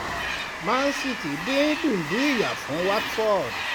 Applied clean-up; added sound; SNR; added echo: none; Train; 4 dB; none.